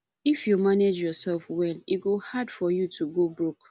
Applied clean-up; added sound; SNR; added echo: none; none; none; none.